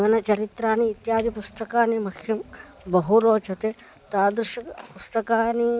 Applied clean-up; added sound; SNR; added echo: none; none; none; none.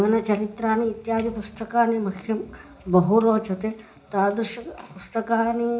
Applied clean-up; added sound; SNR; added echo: none; none; none; reverberation time 0.4 s.